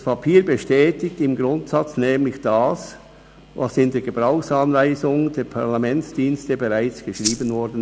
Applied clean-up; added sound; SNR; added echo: none; Rattle (instrument); 7 dB; none.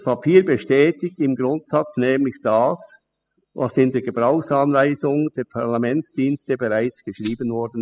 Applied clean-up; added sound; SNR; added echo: classical method spectral subtraction.